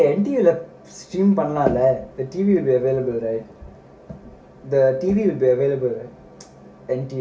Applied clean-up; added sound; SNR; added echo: none; none; none; reverberation time 0.2 s.